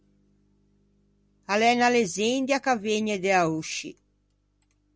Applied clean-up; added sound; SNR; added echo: none; none; none; none.